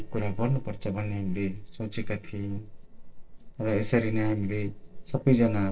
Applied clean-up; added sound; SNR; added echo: neural separator model SepFormer DNS4.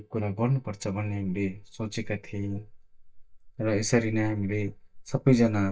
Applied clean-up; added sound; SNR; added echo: neural mask model DeepFilterNet 3.